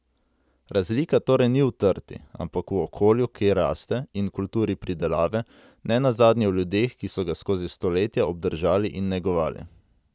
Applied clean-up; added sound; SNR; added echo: none; none; none; none.